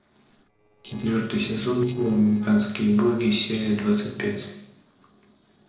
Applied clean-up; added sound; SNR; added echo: neural separator model SepFormer DNS4.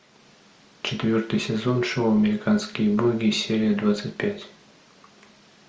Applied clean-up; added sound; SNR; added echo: none; none; none; none.